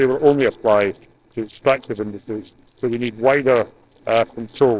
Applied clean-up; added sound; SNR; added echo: neural separator model SepFormer DNS4.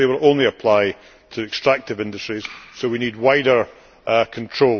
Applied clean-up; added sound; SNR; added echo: none; none; none; none.